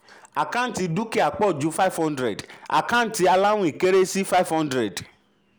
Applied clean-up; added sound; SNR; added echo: none; none; none; none.